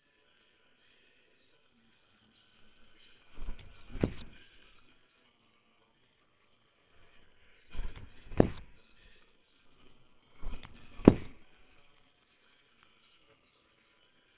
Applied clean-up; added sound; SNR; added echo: neural separator model SepFormer WHAMR!.